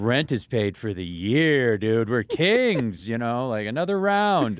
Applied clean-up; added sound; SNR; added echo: none; none; none; none.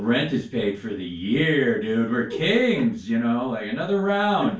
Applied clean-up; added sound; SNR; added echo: none; none; none; reverberation time 0.3 s.